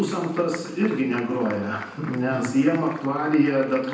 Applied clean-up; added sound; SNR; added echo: none; Applause; 17 dB; reverberation time 0.8 s.